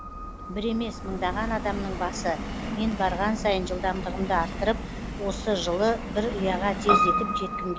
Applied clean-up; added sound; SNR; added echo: none; Piano + Subway, metro, underground; 2 dB; none.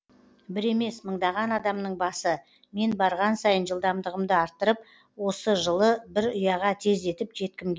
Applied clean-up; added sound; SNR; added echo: none; none; none; none.